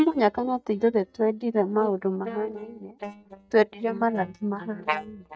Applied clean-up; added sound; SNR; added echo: neural mask model DeepFilterNet 3.